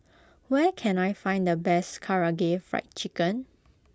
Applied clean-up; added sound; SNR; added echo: none; none; none; none.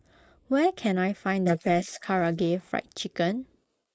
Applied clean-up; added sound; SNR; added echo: neural mask model Resemble Enhance denoiser.